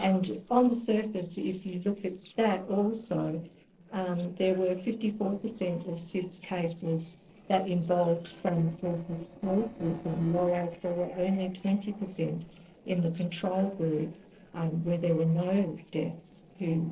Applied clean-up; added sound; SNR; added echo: neural separator model SepFormer DNS4.